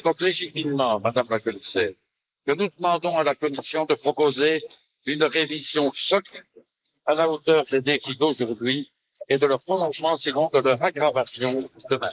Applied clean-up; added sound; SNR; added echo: neural mask model Resemble Enhance denoiser.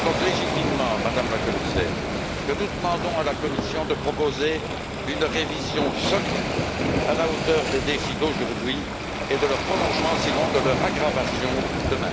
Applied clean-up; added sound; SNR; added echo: none; Waves, surf; -1 dB; none.